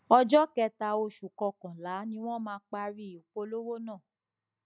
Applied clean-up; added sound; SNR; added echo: none; none; none; none.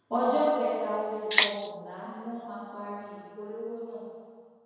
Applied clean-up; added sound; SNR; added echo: none; Rattle (instrument); -5 dB; reverberation time 1.9 s.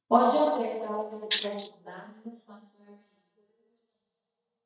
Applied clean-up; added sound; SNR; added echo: neural mask model DeepFilterNet 3.